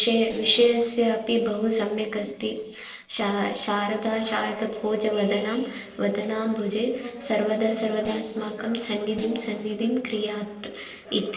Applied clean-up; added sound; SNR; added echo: neural separator model SepFormer DNS4.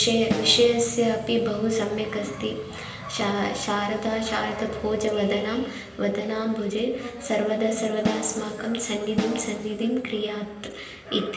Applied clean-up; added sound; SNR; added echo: none; Snare drum; 5 dB; reverberation time 0.9 s.